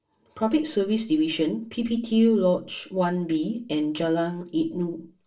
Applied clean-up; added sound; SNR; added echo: none; none; none; reverberation time 0.3 s.